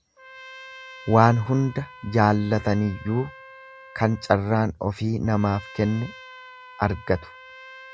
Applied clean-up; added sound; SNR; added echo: none; Trumpet; 20 dB; none.